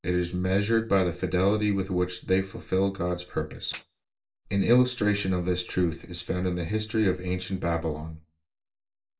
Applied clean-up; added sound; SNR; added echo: neural separator model SepFormer DNS4.